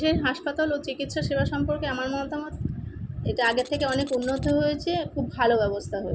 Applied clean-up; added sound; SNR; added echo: none; Tools; 20 dB; none.